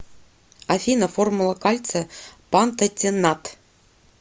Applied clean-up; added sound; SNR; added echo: none; none; none; none.